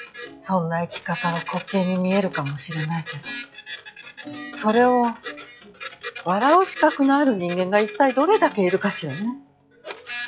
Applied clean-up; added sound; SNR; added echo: classical method log-MMSE.